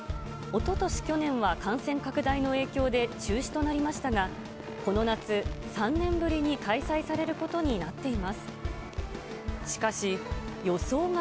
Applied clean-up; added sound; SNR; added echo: none; Drum kit; 8 dB; none.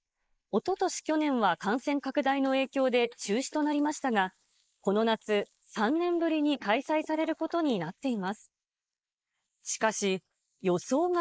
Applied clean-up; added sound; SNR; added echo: neural mask model Resemble Enhance denoiser.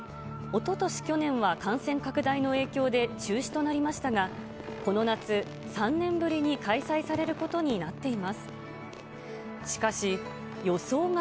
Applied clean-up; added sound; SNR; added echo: none; none; none; none.